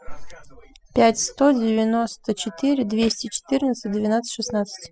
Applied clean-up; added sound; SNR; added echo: classical method spectral subtraction.